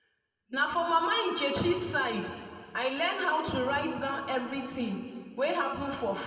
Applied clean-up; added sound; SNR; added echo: none; none; none; reverberation time 2.1 s.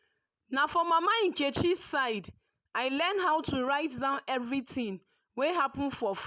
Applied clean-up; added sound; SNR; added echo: none; none; none; none.